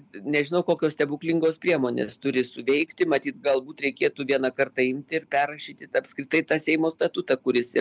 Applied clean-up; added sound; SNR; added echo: none; none; none; none.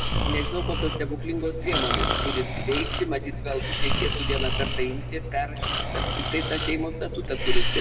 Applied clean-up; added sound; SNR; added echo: none; Breathing; -4 dB; reverberation time 1.2 s.